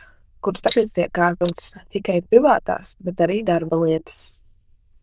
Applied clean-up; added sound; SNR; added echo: neural diffusion model UNIVERSE++.